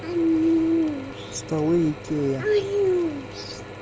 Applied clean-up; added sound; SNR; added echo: none; Drill / Mechanisms; 13 dB; none.